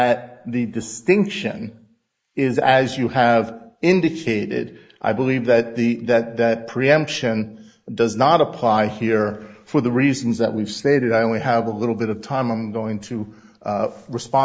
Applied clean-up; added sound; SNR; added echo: neural mask model Resemble Enhance denoiser.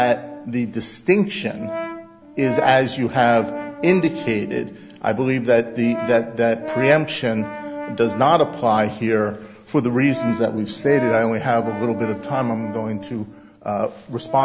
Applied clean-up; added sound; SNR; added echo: none; Brass instrument; 12 dB; none.